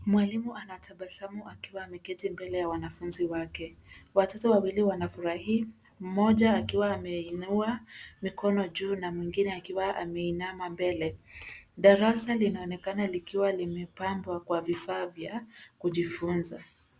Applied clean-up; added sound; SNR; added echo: none; none; none; none.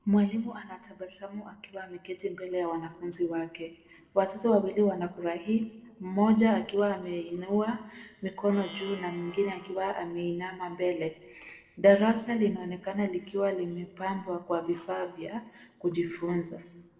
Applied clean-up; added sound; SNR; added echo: neural separator model SepFormer DNS4.